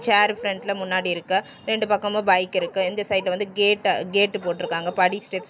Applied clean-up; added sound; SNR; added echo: none; Bark; 20 dB; none.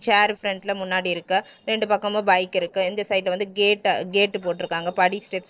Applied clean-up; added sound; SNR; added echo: neural separator model SepFormer DNS4.